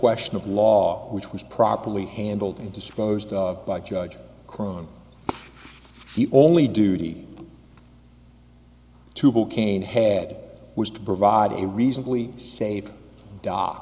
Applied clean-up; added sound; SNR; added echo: none; none; none; none.